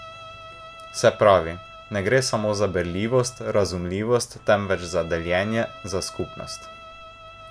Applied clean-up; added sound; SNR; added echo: none; Bowed string instrument; 19 dB; none.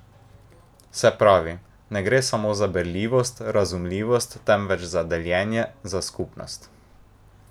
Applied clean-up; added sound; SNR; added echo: none; none; none; none.